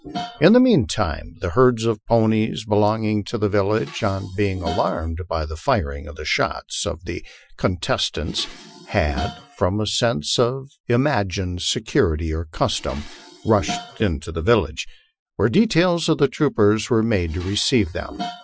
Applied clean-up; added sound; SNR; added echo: classical method Wiener filter.